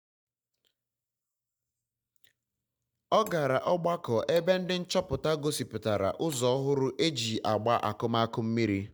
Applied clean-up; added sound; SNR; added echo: neural mask model DeepFilterNet 3.